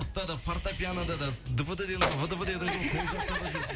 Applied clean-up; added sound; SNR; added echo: none; Keys jangling; 6 dB; none.